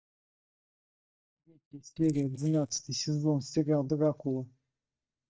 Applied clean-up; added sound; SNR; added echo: neural mask model DeepFilterNet 3.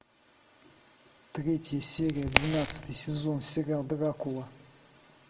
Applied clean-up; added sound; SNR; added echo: none; Crack; -2 dB; reverberation time 0.7 s.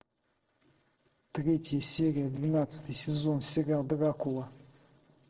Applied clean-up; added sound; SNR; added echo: neural separator model SepFormer DNS4.